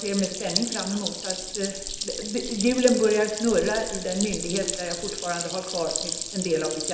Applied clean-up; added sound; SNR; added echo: none; Stream; 5 dB; reverberation time 0.8 s.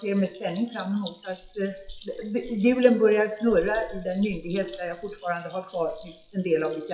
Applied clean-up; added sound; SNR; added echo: classical method WPE with log-MMSE.